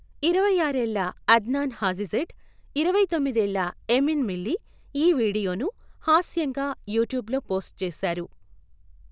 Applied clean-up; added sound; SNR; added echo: none; none; none; none.